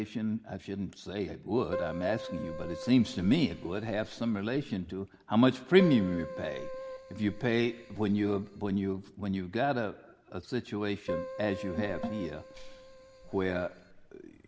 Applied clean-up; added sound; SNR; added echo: none; Keyboard (musical); 11 dB; none.